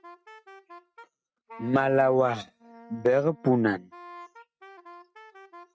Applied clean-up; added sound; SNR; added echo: neural mask model RNNoise.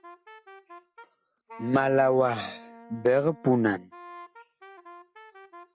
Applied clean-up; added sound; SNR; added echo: none; Wind instrument, woodwind instrument; 20 dB; none.